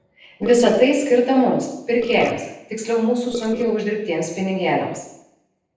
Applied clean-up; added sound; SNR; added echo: neural separator model SepFormer DNS4.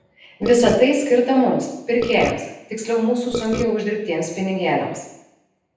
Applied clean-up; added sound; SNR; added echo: none; Burping, eructation; 6 dB; reverberation time 0.9 s.